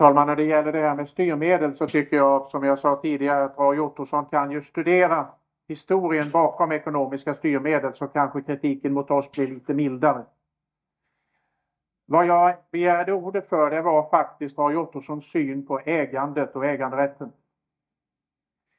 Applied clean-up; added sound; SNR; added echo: neural mask model DeepFilterNet 3.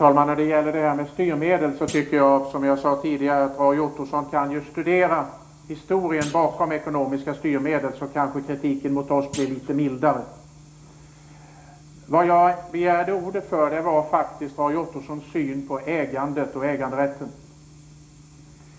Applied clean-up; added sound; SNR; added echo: none; Thump, thud; 19 dB; reverberation time 0.4 s.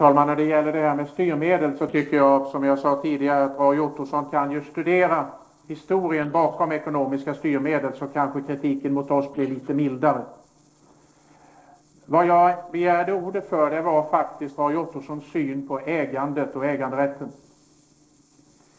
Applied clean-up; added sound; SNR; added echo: neural separator model SepFormer DNS4.